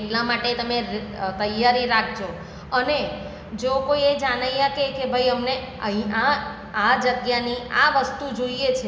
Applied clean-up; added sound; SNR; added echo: none; none; none; none.